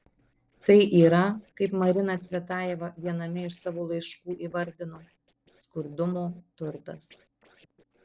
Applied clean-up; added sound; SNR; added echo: neural separator model SepFormer DNS4.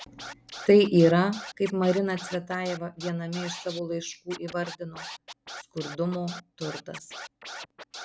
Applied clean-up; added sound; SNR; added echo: none; Scratching (performance technique); 15 dB; none.